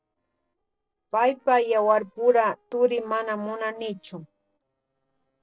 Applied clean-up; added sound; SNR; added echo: neural separator model SepFormer DNS4.